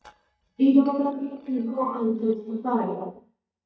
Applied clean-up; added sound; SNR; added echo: neural mask model DeepFilterNet 3.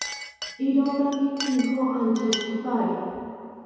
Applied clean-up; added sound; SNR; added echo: none; Chink, clink; 12 dB; reverberation time 2.2 s.